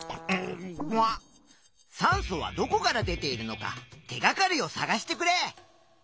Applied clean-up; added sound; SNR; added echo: none; none; none; none.